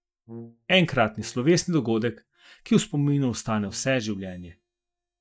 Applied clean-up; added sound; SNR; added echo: neural mask model DeepFilterNet 3.